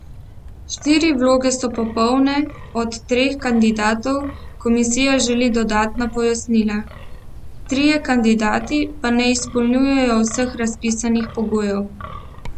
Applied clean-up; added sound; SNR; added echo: none; Wind; 14 dB; none.